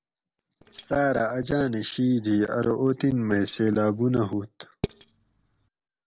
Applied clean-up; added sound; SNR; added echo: neural separator model SepFormer DNS4.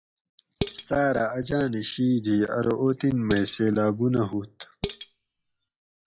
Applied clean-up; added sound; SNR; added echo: classical method log-MMSE.